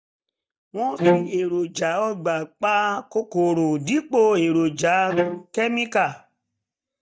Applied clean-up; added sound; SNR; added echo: neural mask model DeepFilterNet 3.